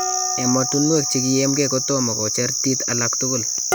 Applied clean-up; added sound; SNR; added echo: none; Dishes, pots, and pans; 12 dB; none.